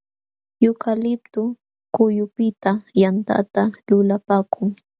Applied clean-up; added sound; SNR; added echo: none; none; none; none.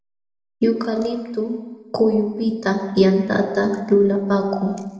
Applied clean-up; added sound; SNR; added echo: none; none; none; reverberation time 1.3 s.